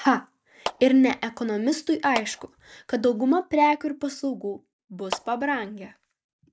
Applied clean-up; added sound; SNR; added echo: none; Clapping; 13 dB; none.